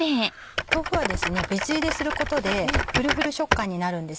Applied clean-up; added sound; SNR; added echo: none; Typing; 1 dB; none.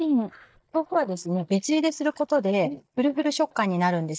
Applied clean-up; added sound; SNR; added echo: neural mask model DeepFilterNet 3.